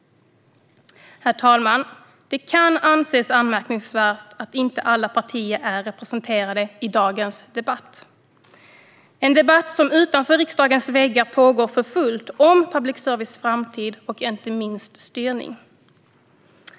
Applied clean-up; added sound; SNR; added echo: none; none; none; none.